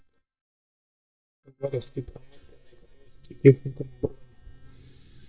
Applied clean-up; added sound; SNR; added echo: neural mask model DeepFilterNet 3.